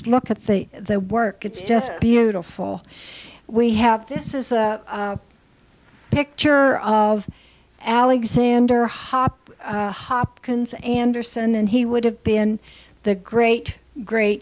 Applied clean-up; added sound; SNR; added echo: none; none; none; none.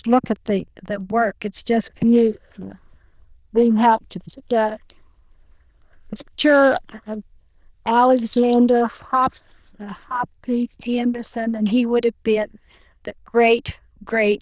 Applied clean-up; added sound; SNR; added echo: neural diffusion model UNIVERSE++.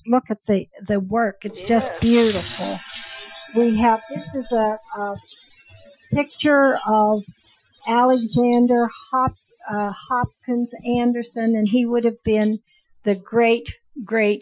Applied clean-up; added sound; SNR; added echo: classical method Wiener filter.